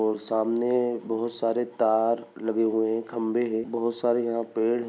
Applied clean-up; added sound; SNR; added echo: none; none; none; none.